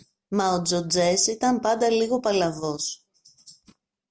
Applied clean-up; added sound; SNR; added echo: none; none; none; none.